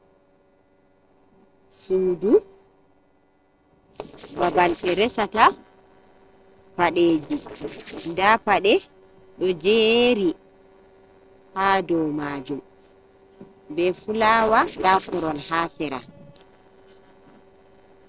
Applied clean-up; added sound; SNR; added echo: neural separator model SepFormer DNS4.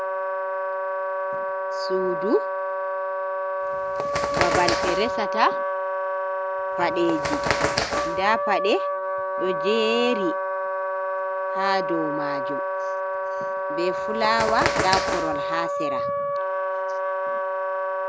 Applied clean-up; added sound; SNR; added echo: none; Bird + Wind instrument, woodwind instrument; -2 dB; none.